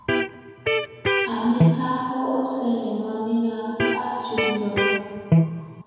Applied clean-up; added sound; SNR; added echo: none; Electric guitar; -3 dB; reverberation time 1.9 s.